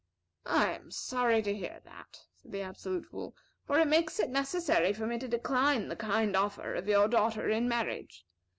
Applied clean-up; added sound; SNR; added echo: none; none; none; none.